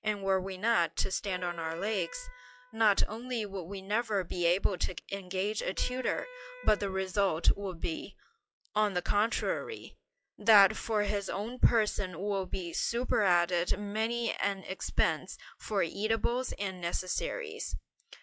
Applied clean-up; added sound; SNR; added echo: classical method log-MMSE.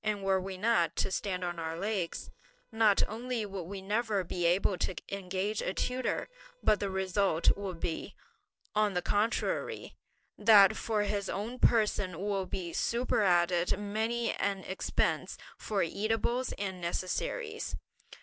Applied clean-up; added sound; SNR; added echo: neural separator model SepFormer DNS4.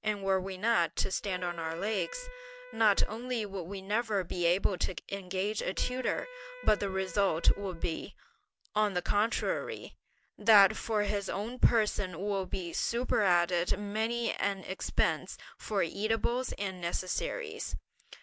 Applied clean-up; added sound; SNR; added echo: none; Wind instrument, woodwind instrument; 19 dB; none.